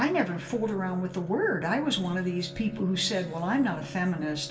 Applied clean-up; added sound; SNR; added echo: none; Bowed string instrument; 15 dB; reverberation time 0.8 s.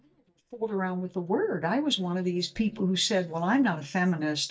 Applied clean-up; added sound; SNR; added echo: neural mask model DeepFilterNet 3.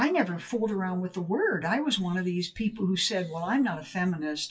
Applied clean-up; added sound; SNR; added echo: classical method WPE with log-MMSE.